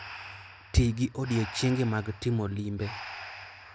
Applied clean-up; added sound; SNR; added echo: none; Breathing; 14 dB; none.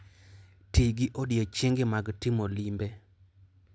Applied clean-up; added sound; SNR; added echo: none; none; none; none.